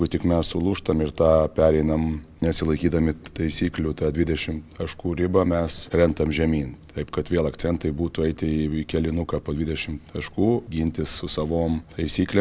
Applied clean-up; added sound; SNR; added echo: none; none; none; none.